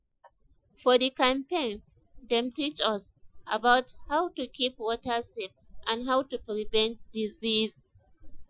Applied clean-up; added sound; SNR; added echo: classical method Wiener filter.